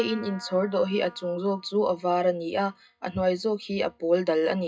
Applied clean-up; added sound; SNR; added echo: classical method WPE with log-MMSE.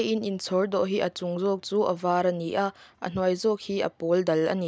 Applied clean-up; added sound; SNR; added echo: none; none; none; none.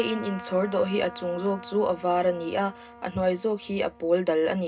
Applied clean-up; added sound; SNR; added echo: none; Trumpet; 17 dB; reverberation time 0.2 s.